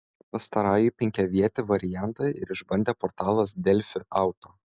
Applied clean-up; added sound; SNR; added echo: none; none; none; none.